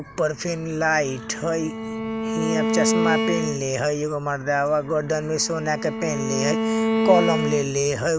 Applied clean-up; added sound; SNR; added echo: none; Bowed string instrument; 2 dB; none.